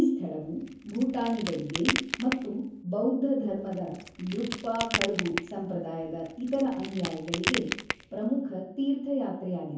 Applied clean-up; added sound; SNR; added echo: none; Crack; 6 dB; reverberation time 0.7 s.